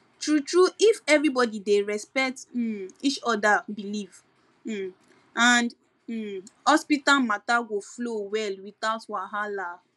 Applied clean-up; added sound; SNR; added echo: none; none; none; none.